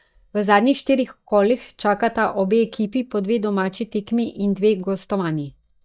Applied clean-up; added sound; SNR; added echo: neural mask model DeepFilterNet 3.